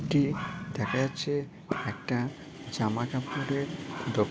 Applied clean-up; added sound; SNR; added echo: none; Boom; 12 dB; none.